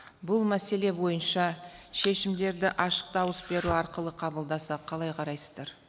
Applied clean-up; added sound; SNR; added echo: none; Domestic sounds, home sounds; 14 dB; none.